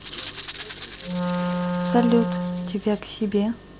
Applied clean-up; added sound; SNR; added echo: none; Rattle (instrument) + Wind instrument, woodwind instrument; 1 dB; none.